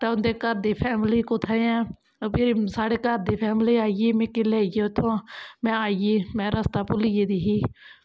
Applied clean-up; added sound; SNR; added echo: none; none; none; none.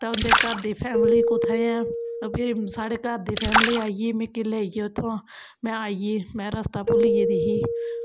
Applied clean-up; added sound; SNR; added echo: none; Keyboard (musical) + Splash, splatter; -2 dB; none.